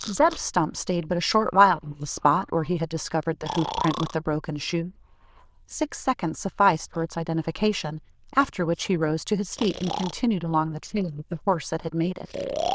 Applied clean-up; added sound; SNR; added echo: neural diffusion model UNIVERSE++.